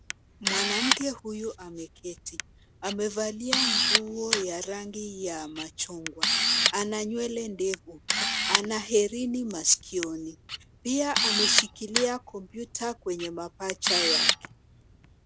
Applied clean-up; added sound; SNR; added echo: none; Camera; -1 dB; none.